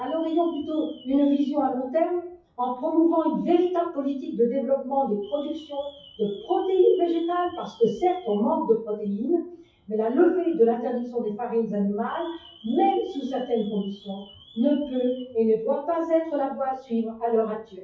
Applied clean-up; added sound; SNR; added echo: classical method WPE with log-MMSE.